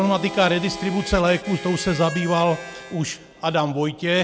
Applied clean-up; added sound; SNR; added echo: none; Harmonica; 14 dB; none.